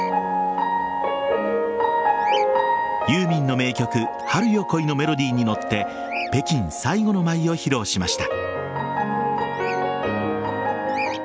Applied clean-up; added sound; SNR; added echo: none; Bird vocalization, bird call, bird song; 20 dB; none.